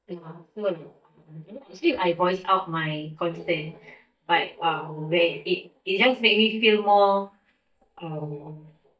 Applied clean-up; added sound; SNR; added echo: neural mask model DeepFilterNet 3.